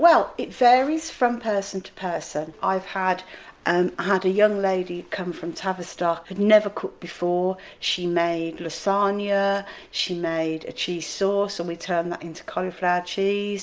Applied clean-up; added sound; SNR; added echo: none; none; none; none.